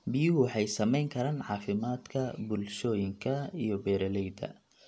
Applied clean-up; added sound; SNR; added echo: none; none; none; none.